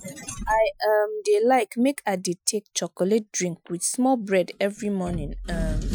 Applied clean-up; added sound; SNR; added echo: classical method Wiener filter.